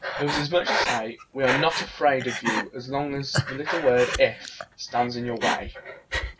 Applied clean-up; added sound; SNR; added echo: none; Breathing; 4 dB; none.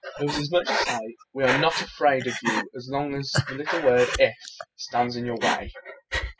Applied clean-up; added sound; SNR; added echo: classical method spectral subtraction.